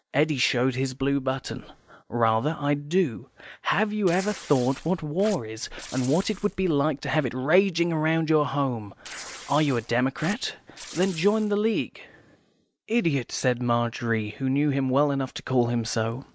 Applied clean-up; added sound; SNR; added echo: none; Tearing; 17 dB; none.